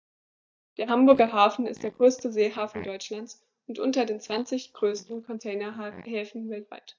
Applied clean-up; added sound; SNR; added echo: neural mask model DeepFilterNet 3.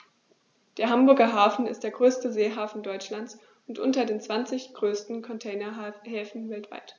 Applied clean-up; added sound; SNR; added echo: none; none; none; none.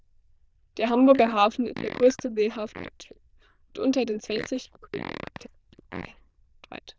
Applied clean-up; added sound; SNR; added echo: neural diffusion model UNIVERSE++.